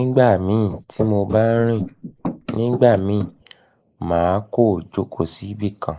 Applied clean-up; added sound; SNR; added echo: neural mask model Resemble Enhance denoiser.